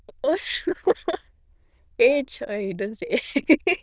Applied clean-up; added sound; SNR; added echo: neural diffusion model UNIVERSE++.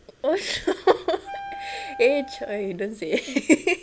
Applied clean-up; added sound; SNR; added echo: none; Wind instrument, woodwind instrument; 14 dB; none.